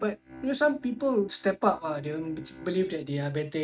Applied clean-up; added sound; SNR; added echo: neural mask model RNNoise.